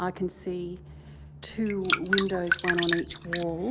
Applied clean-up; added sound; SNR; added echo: none; Drip; -2 dB; none.